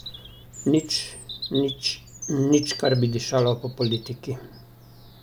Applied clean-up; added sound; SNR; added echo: none; Bird vocalization, bird call, bird song; 13 dB; none.